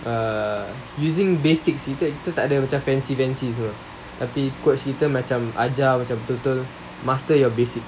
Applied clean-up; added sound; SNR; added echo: none; none; none; none.